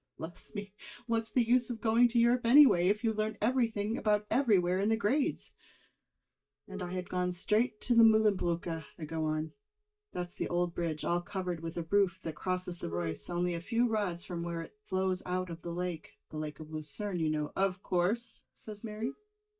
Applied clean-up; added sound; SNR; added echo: neural mask model DeepFilterNet 3.